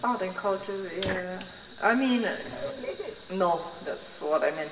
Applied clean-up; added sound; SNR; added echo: none; Fire; 15 dB; reverberation time 1.8 s.